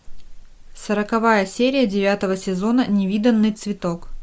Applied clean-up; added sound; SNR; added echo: none; none; none; none.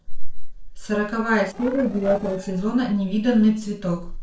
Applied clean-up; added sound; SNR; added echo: neural separator model SepFormer DNS4.